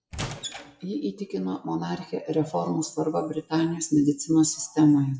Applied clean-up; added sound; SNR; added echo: classical method WPE with log-MMSE.